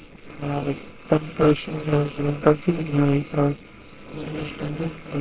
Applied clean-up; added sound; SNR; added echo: neural separator model SepFormer WHAMR!.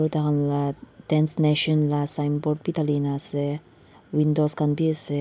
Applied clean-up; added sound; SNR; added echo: none; none; none; none.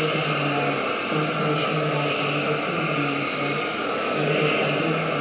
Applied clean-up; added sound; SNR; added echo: none; Hiss; -3 dB; reverberation time 0.8 s.